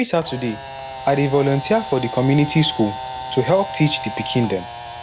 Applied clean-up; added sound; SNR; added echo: none; Camera; 11 dB; none.